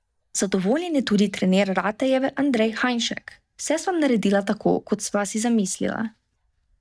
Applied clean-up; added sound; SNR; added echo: neural mask model DeepFilterNet 3.